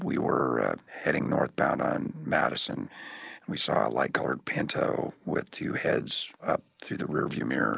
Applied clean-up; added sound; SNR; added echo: none; none; none; none.